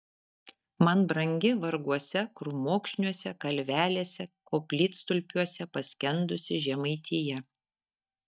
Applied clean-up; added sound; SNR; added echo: neural mask model DeepFilterNet 3.